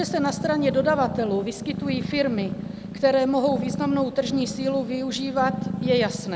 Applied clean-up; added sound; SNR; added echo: none; Purr; 7 dB; none.